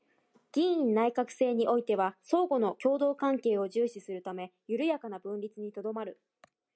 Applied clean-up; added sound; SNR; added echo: none; none; none; none.